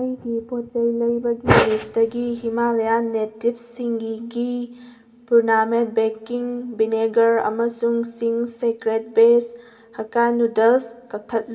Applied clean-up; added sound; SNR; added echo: none; none; none; reverberation time 1.7 s.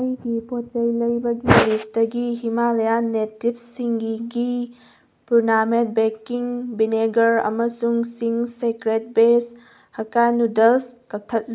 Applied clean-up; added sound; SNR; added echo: none; none; none; none.